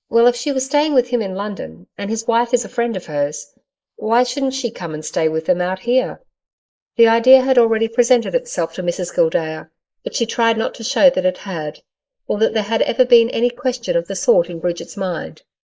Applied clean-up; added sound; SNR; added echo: neural mask model Resemble Enhance denoiser.